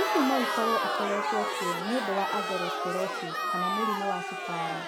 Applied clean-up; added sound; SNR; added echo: none; Crowd; -2 dB; none.